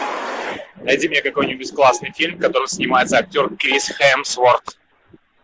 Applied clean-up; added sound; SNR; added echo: none; Bowed string instrument; 19 dB; none.